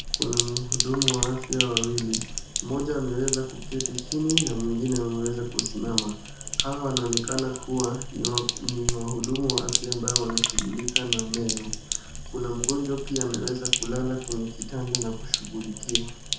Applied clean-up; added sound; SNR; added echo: none; Sink (filling or washing); 0 dB; reverberation time 0.5 s.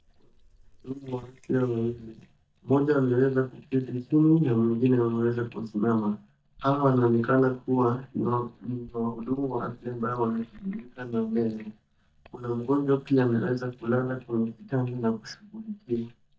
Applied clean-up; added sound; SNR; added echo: neural mask model DeepFilterNet 3.